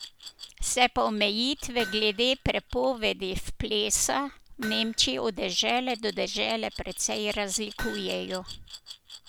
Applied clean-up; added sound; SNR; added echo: none; Glass + Hammer; 16 dB; none.